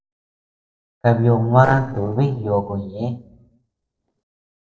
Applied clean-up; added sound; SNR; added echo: neural separator model SepFormer DNS4.